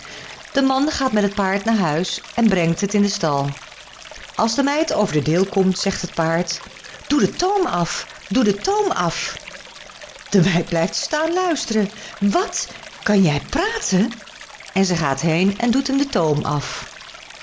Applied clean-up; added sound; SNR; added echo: none; Stream; 18 dB; none.